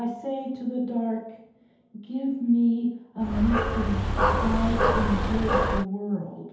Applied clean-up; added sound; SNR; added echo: none; Dog; -3 dB; reverberation time 0.8 s.